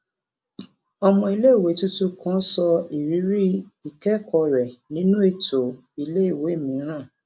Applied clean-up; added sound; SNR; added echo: none; none; none; none.